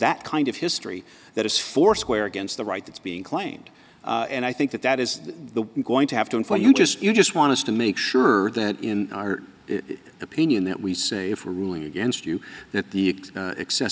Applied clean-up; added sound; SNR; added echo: none; none; none; none.